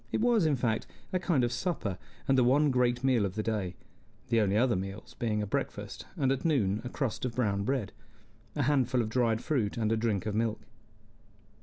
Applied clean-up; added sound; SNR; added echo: none; none; none; none.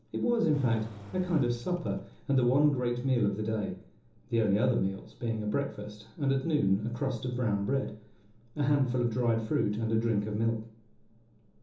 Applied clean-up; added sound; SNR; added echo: none; Engine; 18 dB; reverberation time 1.2 s.